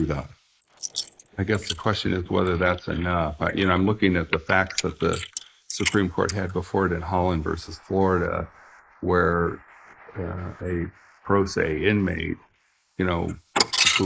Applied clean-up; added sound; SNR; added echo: neural mask model Resemble Enhance denoiser.